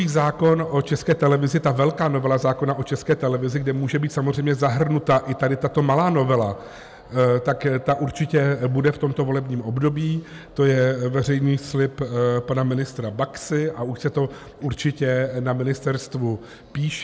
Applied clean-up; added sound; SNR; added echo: none; none; none; none.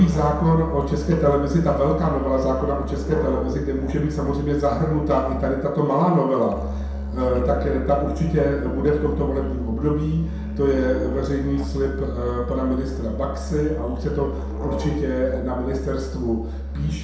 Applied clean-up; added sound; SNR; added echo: none; Musical instrument; 6 dB; reverberation time 0.7 s.